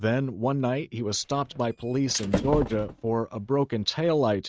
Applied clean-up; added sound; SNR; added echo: neural mask model RNNoise.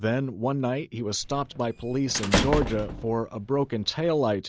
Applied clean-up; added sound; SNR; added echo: none; Squeak / Slam / Human group actions; 6 dB; none.